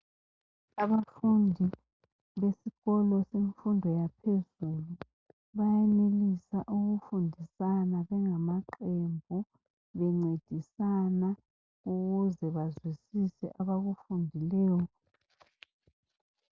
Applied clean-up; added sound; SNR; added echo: none; none; none; none.